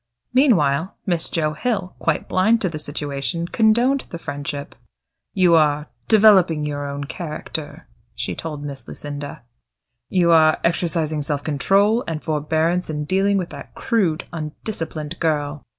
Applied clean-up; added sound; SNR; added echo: none; none; none; none.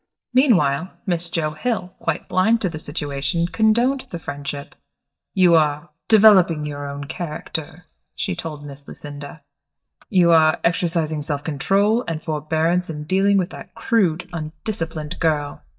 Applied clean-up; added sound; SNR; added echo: neural mask model DeepFilterNet 3.